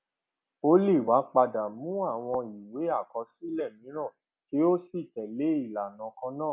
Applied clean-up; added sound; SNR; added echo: none; none; none; none.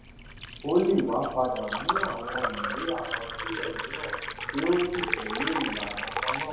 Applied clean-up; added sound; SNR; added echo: none; Liquid; 3 dB; reverberation time 0.8 s.